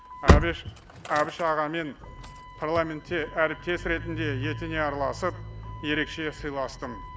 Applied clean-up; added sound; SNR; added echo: none; Slam / Engine starting; 1 dB; none.